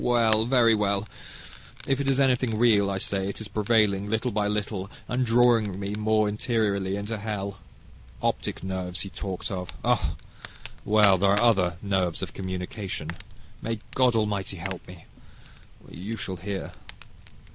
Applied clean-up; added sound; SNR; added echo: none; Fire; 14 dB; none.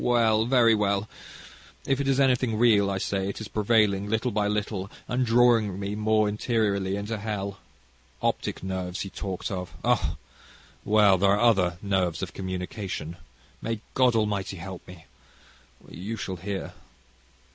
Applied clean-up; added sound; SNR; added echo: none; none; none; none.